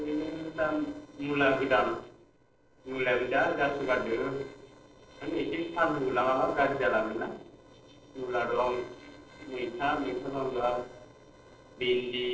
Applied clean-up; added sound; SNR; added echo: neural separator model SepFormer DNS4.